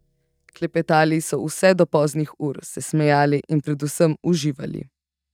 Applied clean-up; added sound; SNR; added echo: neural mask model DeepFilterNet 3.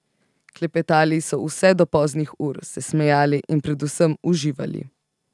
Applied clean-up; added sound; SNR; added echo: none; none; none; none.